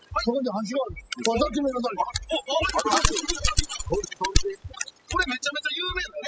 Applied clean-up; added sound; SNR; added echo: classical method spectral subtraction.